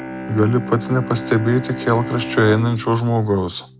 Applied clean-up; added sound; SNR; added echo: none; Bowed string instrument; 10 dB; none.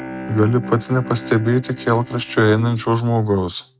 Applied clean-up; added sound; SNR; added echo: neural mask model RNNoise.